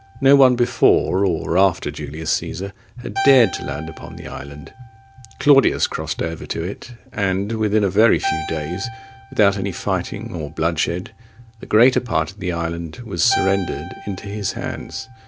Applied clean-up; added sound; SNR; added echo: none; Keyboard (musical); 14 dB; none.